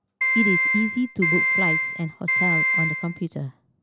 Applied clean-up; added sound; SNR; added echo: none; Piano; -4 dB; none.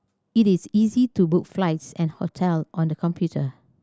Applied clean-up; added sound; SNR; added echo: none; none; none; none.